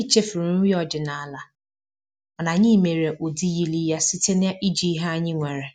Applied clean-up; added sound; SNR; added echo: none; none; none; none.